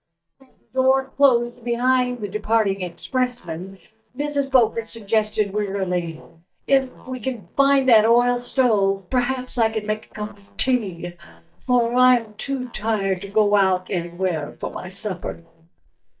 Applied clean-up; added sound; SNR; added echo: neural mask model DeepFilterNet 3.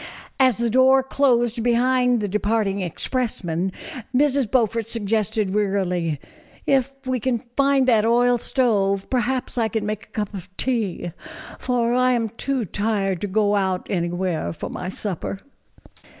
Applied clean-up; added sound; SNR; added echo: none; none; none; none.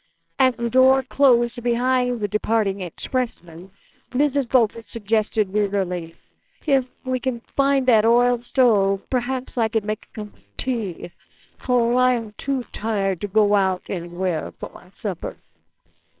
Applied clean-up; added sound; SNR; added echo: neural separator model SepFormer WHAMR!.